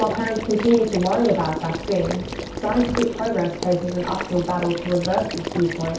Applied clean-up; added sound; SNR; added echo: none; Water / Liquid; 8 dB; reverberation time 0.6 s.